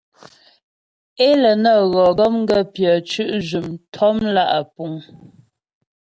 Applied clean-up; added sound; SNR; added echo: none; none; none; none.